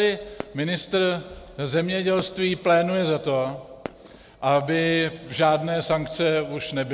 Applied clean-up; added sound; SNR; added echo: none; Fireworks; 20 dB; none.